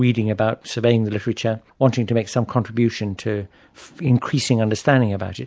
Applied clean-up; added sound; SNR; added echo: none; none; none; none.